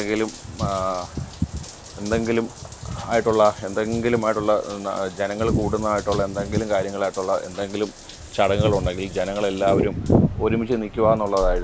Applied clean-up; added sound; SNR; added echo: none; Drip / Trickle, dribble / Bathtub (filling or washing) / Water tap, faucet; 15 dB; none.